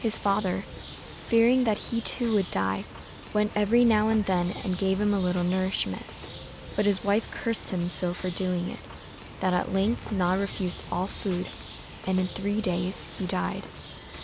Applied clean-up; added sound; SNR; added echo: none; Bird; 12 dB; none.